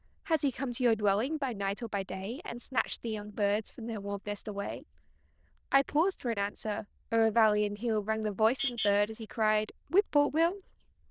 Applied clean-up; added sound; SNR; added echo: neural diffusion model UNIVERSE++.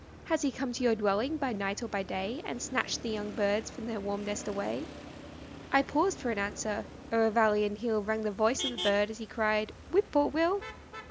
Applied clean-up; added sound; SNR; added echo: none; Motor vehicle (road); 14 dB; none.